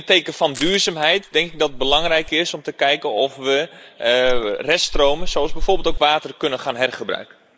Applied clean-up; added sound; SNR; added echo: neural mask model Resemble Enhance denoiser.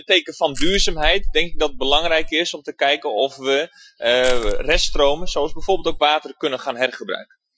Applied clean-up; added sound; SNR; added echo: classical method Wiener filter.